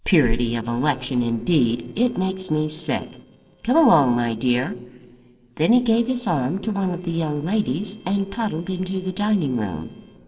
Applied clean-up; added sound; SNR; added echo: neural separator model SepFormer DNS4.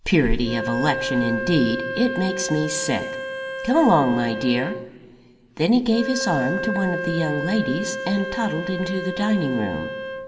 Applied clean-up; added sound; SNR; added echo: none; Wind instrument, woodwind instrument; 7 dB; reverberation time 2.1 s.